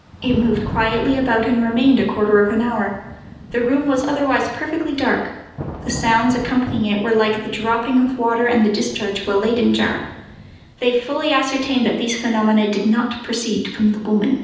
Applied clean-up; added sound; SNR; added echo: none; Thunder / Rain; 16 dB; reverberation time 0.9 s.